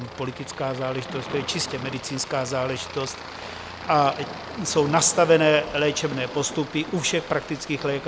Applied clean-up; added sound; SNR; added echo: none; Thunder / Rain + Aircraft; 12 dB; none.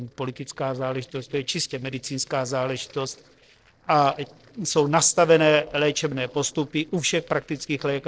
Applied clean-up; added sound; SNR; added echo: neural separator model SepFormer DNS4.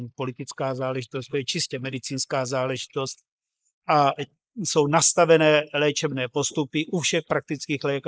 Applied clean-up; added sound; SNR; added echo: neural mask model Resemble Enhance denoiser.